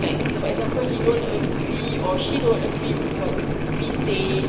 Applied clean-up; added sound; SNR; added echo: none; Boiling; -3 dB; reverberation time 2.3 s.